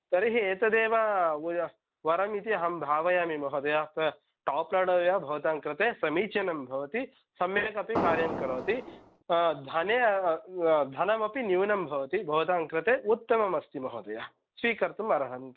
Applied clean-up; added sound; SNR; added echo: none; Fireworks; 5 dB; none.